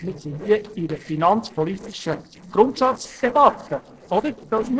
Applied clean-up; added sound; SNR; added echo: neural separator model SepFormer DNS4.